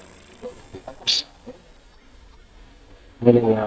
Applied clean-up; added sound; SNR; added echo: neural mask model DeepFilterNet 3.